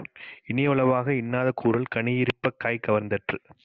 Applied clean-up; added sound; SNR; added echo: none; none; none; none.